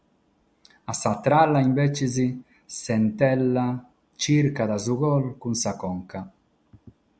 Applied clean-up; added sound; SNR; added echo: none; none; none; none.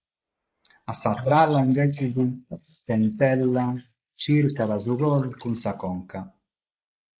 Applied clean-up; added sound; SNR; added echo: neural mask model Resemble Enhance denoiser.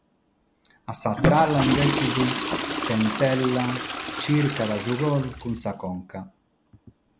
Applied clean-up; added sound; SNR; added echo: none; Toilet flush / Water; 3 dB; none.